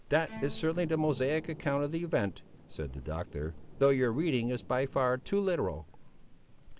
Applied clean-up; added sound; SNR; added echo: none; Bowed string instrument + Thunder / Rain; 18 dB; none.